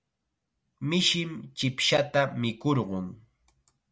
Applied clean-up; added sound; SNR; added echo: none; none; none; none.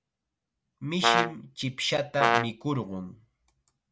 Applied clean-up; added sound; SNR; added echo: none; Brass instrument; -4 dB; none.